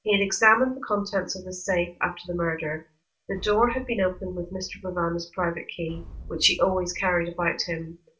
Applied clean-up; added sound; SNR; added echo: none; Boom; 17 dB; reverberation time 0.2 s.